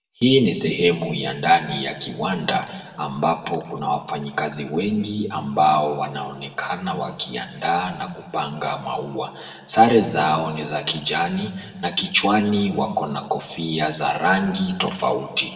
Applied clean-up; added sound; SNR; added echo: none; none; none; reverberation time 1.3 s.